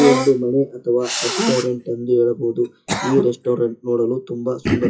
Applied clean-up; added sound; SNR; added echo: classical method WPE with log-MMSE.